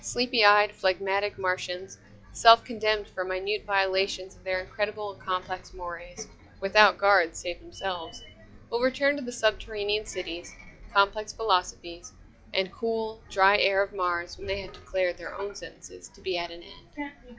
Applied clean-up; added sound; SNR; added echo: classical method log-MMSE.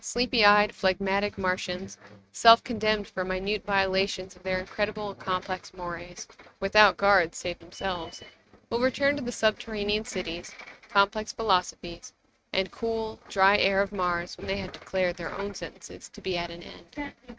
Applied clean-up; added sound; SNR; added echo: neural mask model RNNoise.